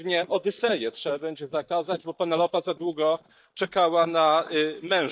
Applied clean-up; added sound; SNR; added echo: neural mask model DeepFilterNet 3.